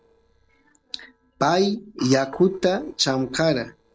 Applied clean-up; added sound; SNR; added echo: neural separator model SepFormer DNS4.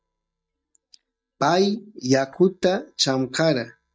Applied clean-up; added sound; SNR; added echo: neural mask model DeepFilterNet 3.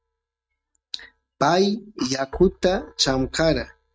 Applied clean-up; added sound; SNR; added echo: neural mask model RNNoise.